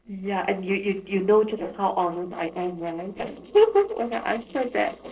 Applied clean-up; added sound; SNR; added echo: neural separator model SepFormer DNS4.